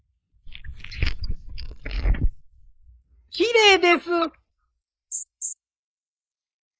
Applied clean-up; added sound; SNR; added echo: neural mask model Resemble Enhance denoiser.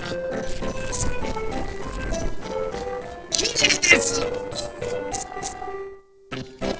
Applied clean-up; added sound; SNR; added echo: neural separator model SepFormer DNS4.